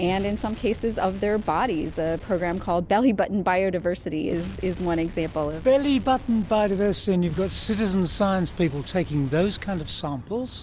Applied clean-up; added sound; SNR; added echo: none; Explosion; 16 dB; none.